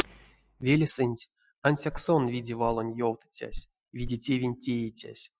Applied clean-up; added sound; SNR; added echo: classical method Wiener filter.